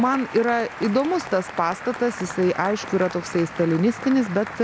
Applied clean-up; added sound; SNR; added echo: none; Applause / Cheering; 13 dB; none.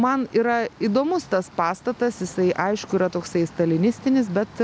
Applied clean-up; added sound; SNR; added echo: none; none; none; none.